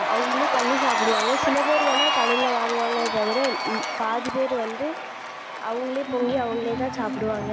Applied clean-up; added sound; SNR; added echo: none; Cheering; 0 dB; none.